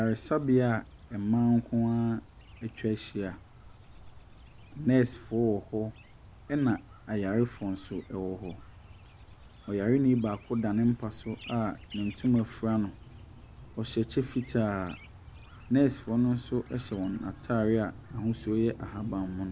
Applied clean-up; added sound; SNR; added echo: none; Chirp, tweet; 19 dB; none.